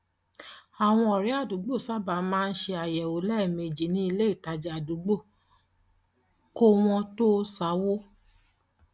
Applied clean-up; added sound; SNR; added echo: none; none; none; none.